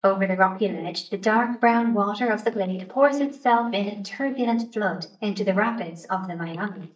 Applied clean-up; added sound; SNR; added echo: neural mask model DeepFilterNet 3.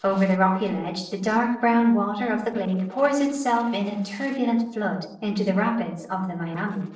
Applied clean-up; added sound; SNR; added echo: neural separator model SepFormer DNS4.